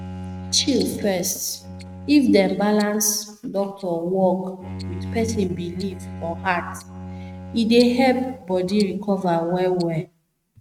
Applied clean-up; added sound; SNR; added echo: neural mask model RNNoise.